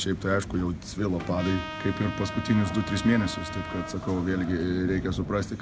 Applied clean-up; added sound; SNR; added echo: none; Trumpet; 11 dB; none.